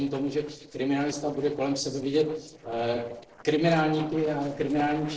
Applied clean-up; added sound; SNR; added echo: neural separator model SepFormer DNS4.